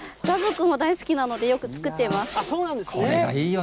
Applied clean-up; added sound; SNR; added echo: none; Zipper (clothing) + Snare drum; 14 dB; none.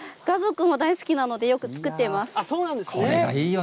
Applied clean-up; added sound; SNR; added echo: none; none; none; none.